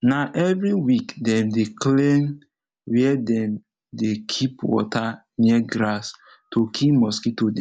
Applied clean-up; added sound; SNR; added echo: none; none; none; none.